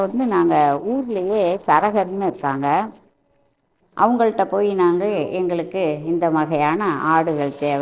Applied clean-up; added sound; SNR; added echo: neural separator model SepFormer DNS4.